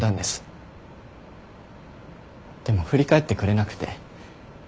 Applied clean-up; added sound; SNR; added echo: none; none; none; none.